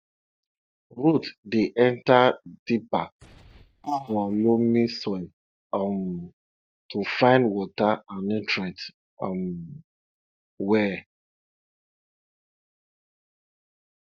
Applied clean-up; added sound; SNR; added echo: neural mask model DeepFilterNet 3.